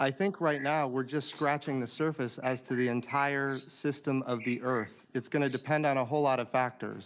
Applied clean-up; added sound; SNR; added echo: neural mask model Resemble Enhance denoiser.